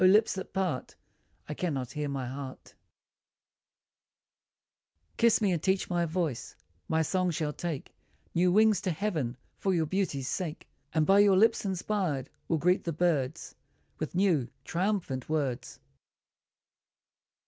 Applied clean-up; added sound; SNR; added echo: none; none; none; none.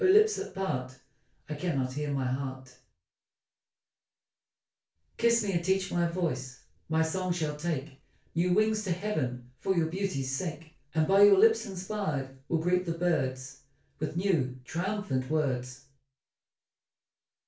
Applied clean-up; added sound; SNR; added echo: none; none; none; reverberation time 0.3 s.